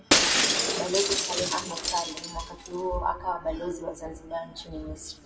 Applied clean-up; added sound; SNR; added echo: none; Shatter; -4 dB; reverberation time 1.0 s.